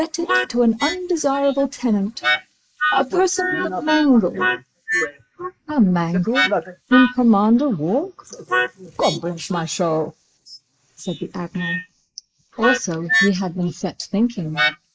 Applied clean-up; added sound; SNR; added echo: neural mask model Resemble Enhance denoiser.